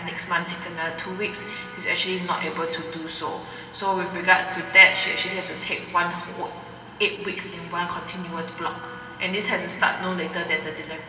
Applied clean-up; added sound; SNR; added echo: none; Wind instrument, woodwind instrument; 20 dB; reverberation time 2.9 s.